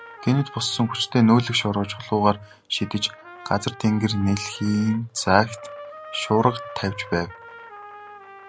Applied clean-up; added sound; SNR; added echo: none; Trumpet; 18 dB; none.